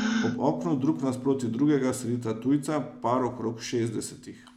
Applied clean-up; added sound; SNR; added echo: none; Gasp + Piano; 8 dB; none.